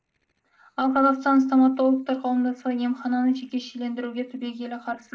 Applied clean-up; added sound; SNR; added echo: neural separator model SepFormer DNS4.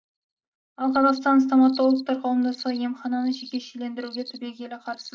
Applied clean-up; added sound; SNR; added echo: neural mask model DeepFilterNet 3.